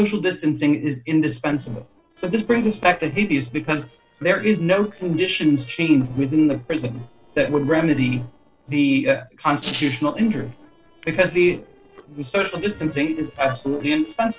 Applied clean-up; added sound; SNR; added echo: neural separator model SepFormer DNS4.